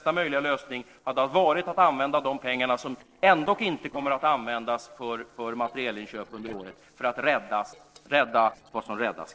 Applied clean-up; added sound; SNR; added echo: neural separator model SepFormer DNS4.